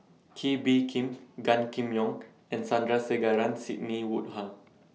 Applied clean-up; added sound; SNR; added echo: none; none; none; none.